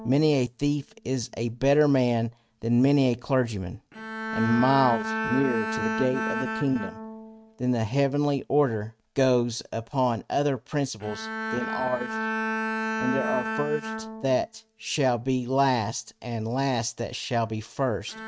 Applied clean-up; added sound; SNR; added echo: neural mask model RNNoise.